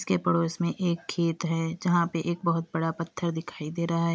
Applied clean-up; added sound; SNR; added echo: none; none; none; none.